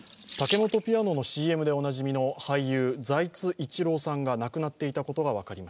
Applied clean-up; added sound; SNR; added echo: none; Sink (filling or washing) / Water tap, faucet; 13 dB; none.